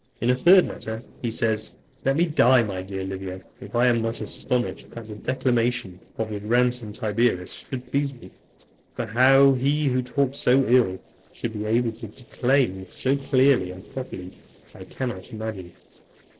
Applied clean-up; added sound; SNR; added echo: neural separator model SepFormer DNS4.